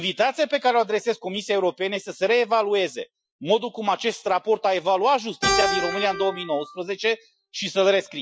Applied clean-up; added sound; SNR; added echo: classical method Wiener filter.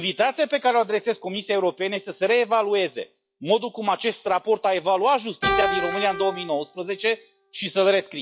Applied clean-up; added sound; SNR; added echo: classical method log-MMSE.